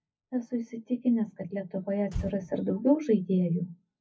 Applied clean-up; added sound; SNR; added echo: classical method WPE with log-MMSE.